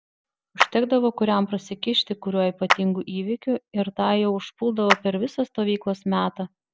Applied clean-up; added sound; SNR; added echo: none; Clapping; 5 dB; none.